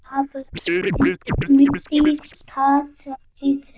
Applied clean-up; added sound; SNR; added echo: neural diffusion model UNIVERSE++.